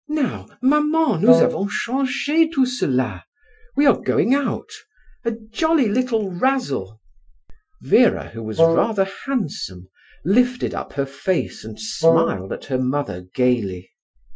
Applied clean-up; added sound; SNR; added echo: classical method Wiener filter.